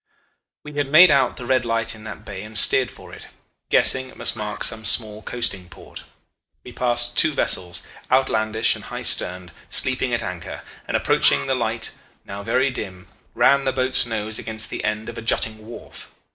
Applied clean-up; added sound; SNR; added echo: neural mask model DeepFilterNet 3.